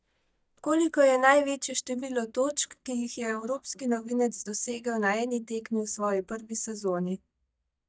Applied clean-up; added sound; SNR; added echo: neural mask model DeepFilterNet 3.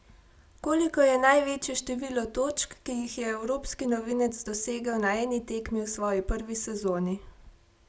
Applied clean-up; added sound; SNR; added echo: none; none; none; none.